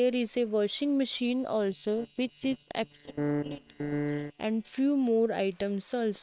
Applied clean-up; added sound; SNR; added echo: neural separator model SepFormer WHAM!.